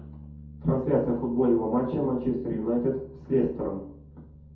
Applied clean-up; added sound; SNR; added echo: none; Bass guitar; 18 dB; reverberation time 0.6 s.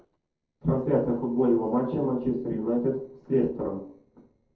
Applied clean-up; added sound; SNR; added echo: neural separator model SepFormer DNS4.